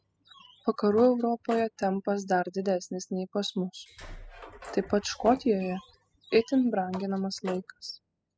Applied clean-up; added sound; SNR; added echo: classical method spectral subtraction.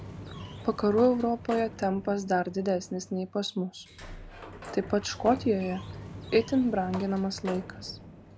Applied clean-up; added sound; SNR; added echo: none; Sliding door; 13 dB; none.